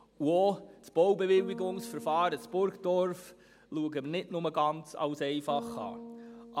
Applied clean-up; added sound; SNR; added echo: none; Bass guitar; 16 dB; none.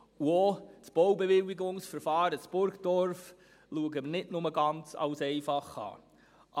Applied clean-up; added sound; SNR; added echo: none; none; none; none.